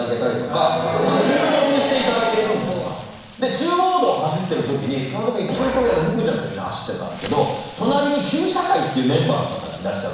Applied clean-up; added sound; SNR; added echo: none; Fireworks; 18 dB; reverberation time 1.1 s.